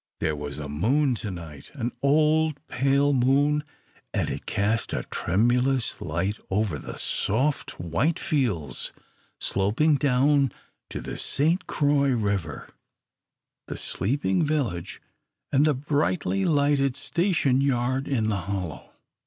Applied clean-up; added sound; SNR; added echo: none; none; none; none.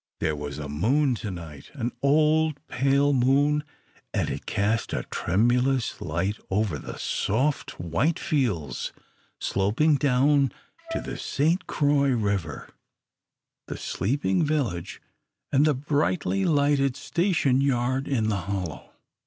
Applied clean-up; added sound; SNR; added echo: none; Wind instrument, woodwind instrument; 12 dB; none.